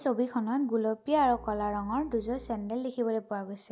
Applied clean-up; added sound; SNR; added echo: none; Bowed string instrument; 19 dB; none.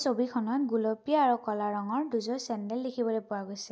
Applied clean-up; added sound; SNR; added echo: none; none; none; none.